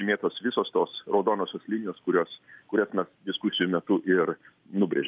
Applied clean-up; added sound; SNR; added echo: none; none; none; none.